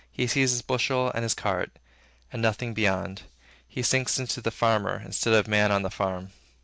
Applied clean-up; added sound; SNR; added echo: none; none; none; none.